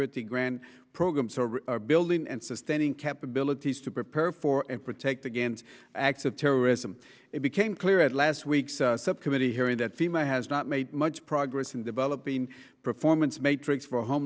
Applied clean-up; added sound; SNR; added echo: none; none; none; none.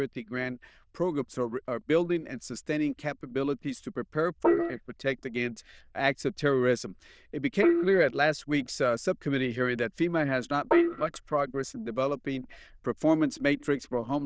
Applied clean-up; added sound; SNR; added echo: neural diffusion model UNIVERSE++.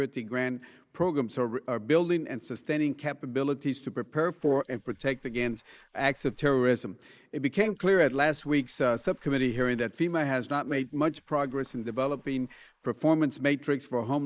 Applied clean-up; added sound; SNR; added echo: neural mask model Resemble Enhance denoiser.